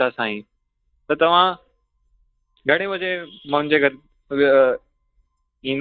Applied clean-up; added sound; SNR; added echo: neural mask model DeepFilterNet 3.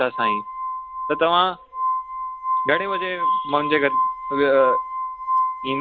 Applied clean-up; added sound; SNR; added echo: none; Glass; 1 dB; none.